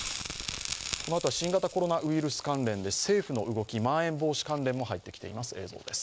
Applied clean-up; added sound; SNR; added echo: none; Crackle; 11 dB; none.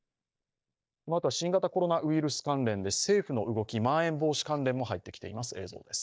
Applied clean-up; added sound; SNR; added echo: neural mask model DeepFilterNet 3.